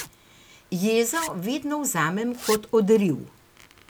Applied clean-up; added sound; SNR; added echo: none; Zipper (clothing); 16 dB; none.